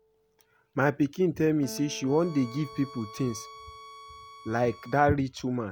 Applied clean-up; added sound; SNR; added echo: none; Acoustic guitar + Bowed string instrument; 19 dB; none.